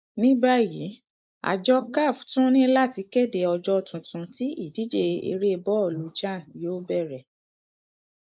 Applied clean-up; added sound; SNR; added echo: neural mask model Resemble Enhance denoiser.